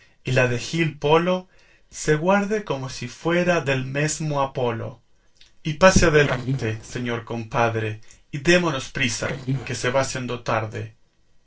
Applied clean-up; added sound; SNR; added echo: neural separator model SepFormer DNS4.